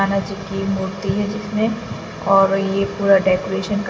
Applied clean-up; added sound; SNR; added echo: none; none; none; reverberation time 2.7 s.